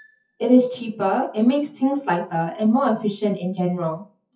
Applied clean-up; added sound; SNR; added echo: classical method WPE with log-MMSE.